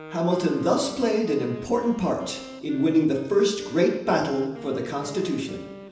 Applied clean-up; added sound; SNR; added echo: none; Wind instrument, woodwind instrument; 16 dB; reverberation time 0.9 s.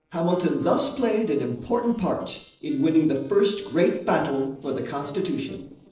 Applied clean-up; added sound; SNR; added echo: neural separator model SepFormer DNS4.